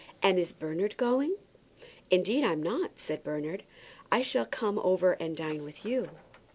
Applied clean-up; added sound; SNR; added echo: none; none; none; none.